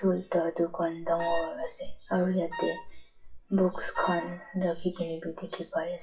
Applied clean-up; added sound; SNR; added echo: classical method WPE with log-MMSE.